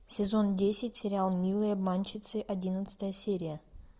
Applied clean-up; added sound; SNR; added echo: none; none; none; none.